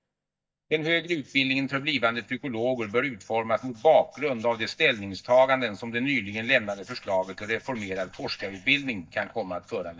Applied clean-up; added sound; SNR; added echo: neural mask model DeepFilterNet 3.